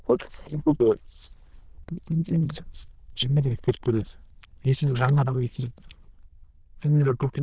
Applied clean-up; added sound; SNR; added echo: neural diffusion model UNIVERSE++.